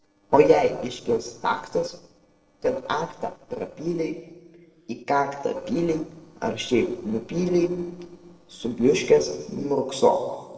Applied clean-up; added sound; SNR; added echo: neural separator model SepFormer DNS4.